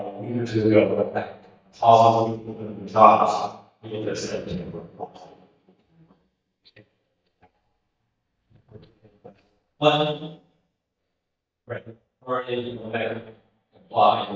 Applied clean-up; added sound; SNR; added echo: neural mask model DeepFilterNet 3.